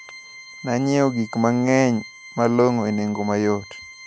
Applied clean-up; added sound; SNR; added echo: none; Organ; 19 dB; none.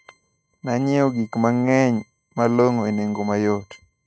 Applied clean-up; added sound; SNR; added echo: neural mask model RNNoise.